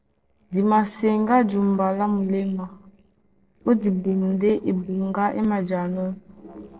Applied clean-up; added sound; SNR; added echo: neural separator model SepFormer DNS4.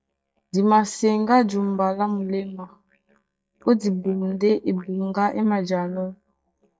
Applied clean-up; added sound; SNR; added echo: neural mask model DeepFilterNet 3.